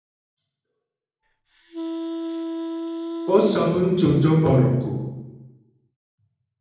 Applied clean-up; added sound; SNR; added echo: none; Wind instrument, woodwind instrument; 7 dB; reverberation time 0.9 s.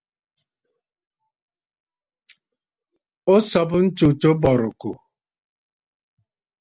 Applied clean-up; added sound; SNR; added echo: none; none; none; none.